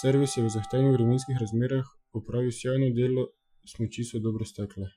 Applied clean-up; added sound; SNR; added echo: classical method Wiener filter.